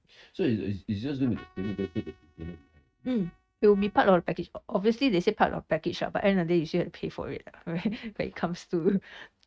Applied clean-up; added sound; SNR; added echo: neural mask model RNNoise.